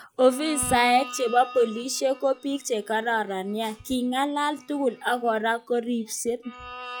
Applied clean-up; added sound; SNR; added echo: classical method log-MMSE.